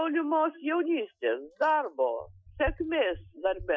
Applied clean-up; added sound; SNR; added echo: classical method Wiener filter.